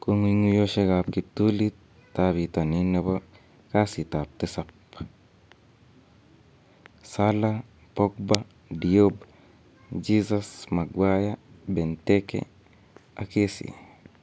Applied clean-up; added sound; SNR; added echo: none; none; none; none.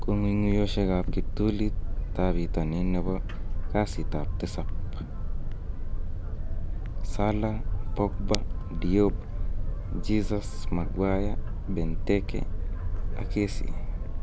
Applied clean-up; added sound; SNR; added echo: none; Boat, Water vehicle; -2 dB; none.